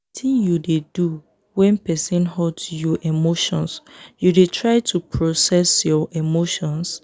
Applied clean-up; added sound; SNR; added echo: none; none; none; none.